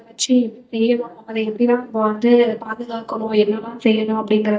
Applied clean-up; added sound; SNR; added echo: neural mask model DeepFilterNet 3.